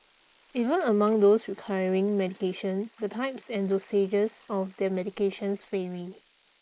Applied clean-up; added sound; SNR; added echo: neural mask model Resemble Enhance denoiser.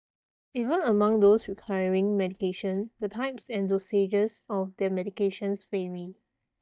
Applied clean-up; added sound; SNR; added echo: neural mask model DeepFilterNet 3.